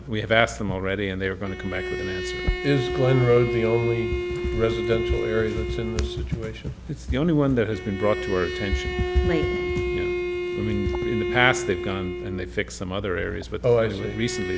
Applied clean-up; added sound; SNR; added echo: none; Bowed string instrument; 5 dB; none.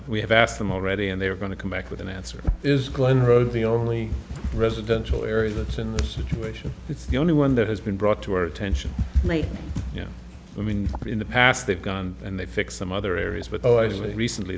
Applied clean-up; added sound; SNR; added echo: none; none; none; none.